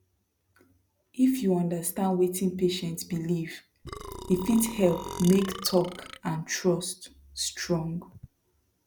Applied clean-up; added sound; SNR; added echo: none; Burping, eructation; 11 dB; none.